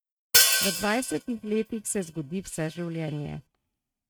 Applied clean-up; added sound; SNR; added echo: neural mask model RNNoise.